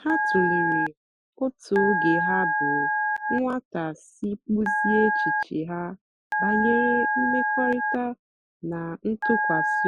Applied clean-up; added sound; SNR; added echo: classical method Wiener filter.